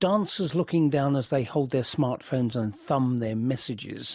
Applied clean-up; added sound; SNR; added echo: none; none; none; none.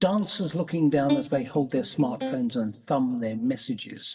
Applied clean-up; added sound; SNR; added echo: neural mask model DeepFilterNet 3.